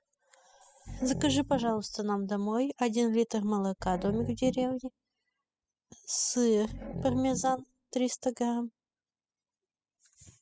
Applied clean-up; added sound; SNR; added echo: classical method spectral subtraction.